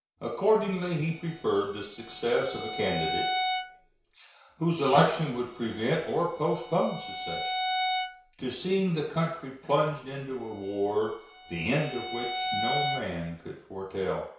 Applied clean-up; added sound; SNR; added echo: none; Bowed string instrument; 5 dB; reverberation time 0.6 s.